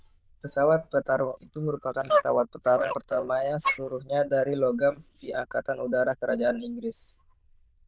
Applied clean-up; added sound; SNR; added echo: neural diffusion model UNIVERSE++.